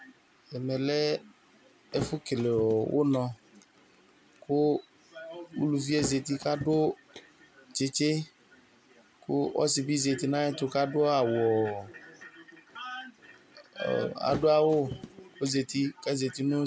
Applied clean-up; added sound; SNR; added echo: none; Thump, thud; 15 dB; none.